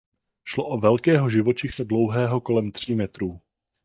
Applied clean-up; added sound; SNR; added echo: neural mask model DeepFilterNet 3.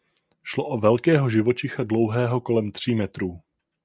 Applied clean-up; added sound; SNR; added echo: none; none; none; none.